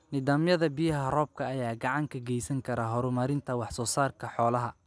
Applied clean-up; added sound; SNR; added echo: none; none; none; none.